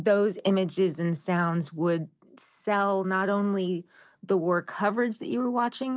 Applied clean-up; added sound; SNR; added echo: none; none; none; none.